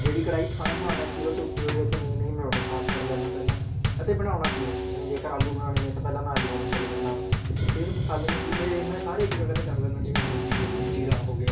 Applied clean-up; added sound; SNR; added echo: none; Bass drum / Snare drum / Drum kit; -3 dB; reverberation time 0.3 s.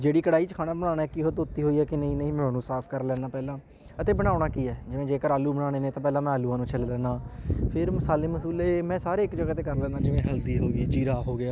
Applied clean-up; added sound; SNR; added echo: none; none; none; none.